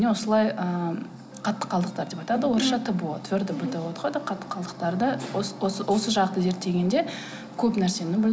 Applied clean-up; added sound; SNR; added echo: none; none; none; none.